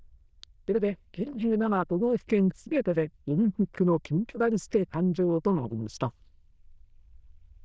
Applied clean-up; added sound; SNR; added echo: neural diffusion model UNIVERSE++.